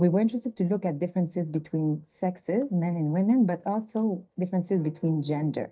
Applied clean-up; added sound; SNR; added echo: neural mask model DeepFilterNet 3.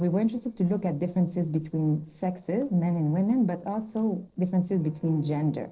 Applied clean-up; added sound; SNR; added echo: neural separator model SepFormer DNS4.